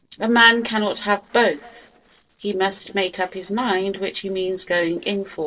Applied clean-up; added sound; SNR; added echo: neural separator model SepFormer DNS4.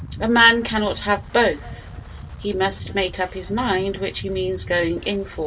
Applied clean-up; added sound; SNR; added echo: none; Wind; 13 dB; reverberation time 0.1 s.